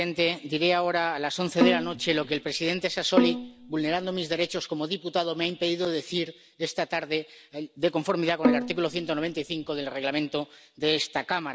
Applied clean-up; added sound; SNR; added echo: none; Bowed string instrument; 2 dB; none.